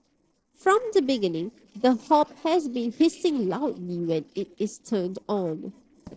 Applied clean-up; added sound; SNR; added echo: neural separator model SepFormer DNS4.